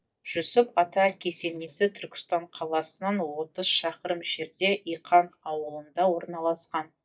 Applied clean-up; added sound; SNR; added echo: neural mask model DeepFilterNet 3.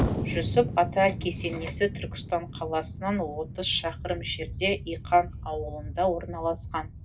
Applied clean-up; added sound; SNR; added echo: none; Explosion; 7 dB; reverberation time 0.4 s.